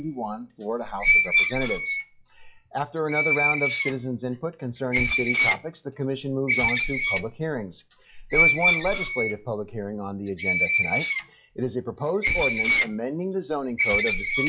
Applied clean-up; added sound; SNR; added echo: classical method log-MMSE.